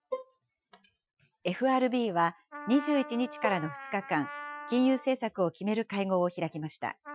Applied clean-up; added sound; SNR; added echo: classical method Wiener filter.